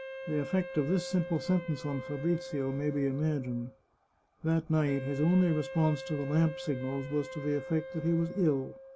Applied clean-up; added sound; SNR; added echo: none; Wind instrument, woodwind instrument; 12 dB; none.